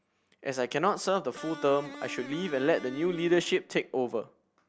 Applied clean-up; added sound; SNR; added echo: none; Electric guitar; 14 dB; none.